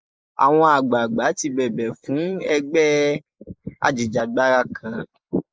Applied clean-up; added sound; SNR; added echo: neural mask model Resemble Enhance denoiser.